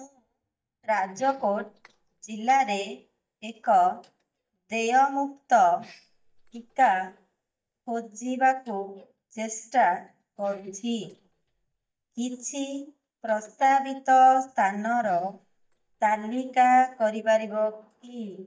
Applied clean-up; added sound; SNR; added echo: neural mask model DeepFilterNet 3.